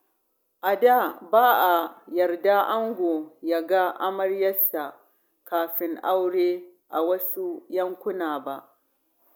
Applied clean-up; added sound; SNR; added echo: none; none; none; none.